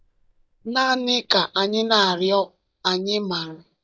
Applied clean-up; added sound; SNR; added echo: neural mask model DeepFilterNet 3.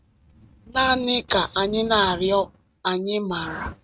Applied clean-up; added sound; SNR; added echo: neural mask model RNNoise.